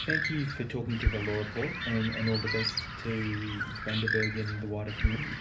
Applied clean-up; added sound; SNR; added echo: none; Bird; 1 dB; reverberation time 0.3 s.